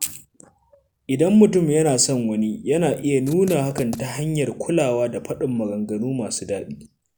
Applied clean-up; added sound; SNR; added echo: none; Writing; 14 dB; none.